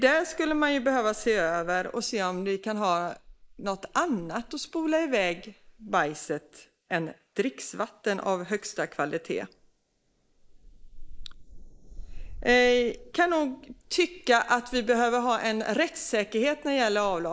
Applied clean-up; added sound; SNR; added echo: neural mask model Resemble Enhance denoiser.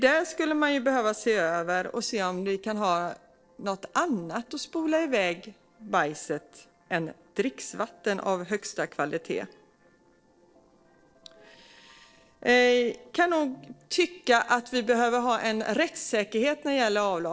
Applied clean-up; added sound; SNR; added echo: neural separator model SepFormer DNS4.